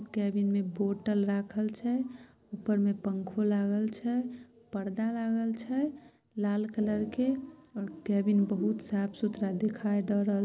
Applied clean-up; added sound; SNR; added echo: none; none; none; none.